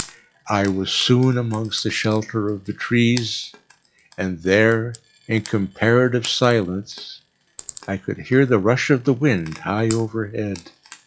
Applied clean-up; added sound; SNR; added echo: classical method log-MMSE.